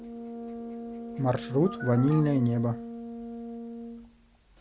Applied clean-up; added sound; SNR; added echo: none; Brass instrument; 10 dB; none.